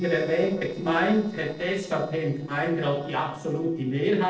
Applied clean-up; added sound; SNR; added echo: neural separator model SepFormer DNS4.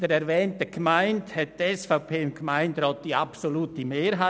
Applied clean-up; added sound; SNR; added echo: none; none; none; none.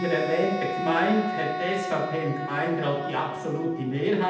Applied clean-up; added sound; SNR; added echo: none; Wind instrument, woodwind instrument; 6 dB; reverberation time 0.8 s.